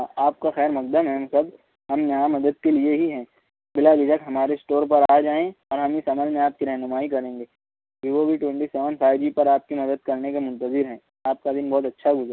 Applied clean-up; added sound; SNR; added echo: none; none; none; none.